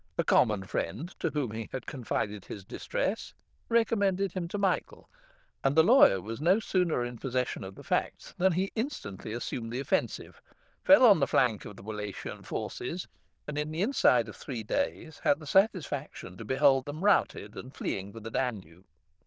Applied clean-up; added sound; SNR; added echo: neural diffusion model UNIVERSE++.